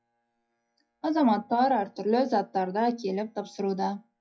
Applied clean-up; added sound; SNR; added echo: classical method WPE with log-MMSE.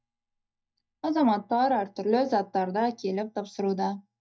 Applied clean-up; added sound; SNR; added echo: neural mask model DeepFilterNet 3.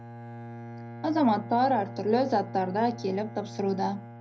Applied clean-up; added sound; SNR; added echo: none; Bowed string instrument; 13 dB; reverberation time 0.5 s.